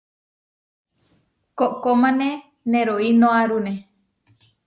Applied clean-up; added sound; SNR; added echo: none; none; none; none.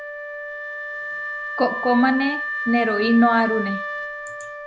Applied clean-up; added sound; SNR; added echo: none; Wind instrument, woodwind instrument; 6 dB; none.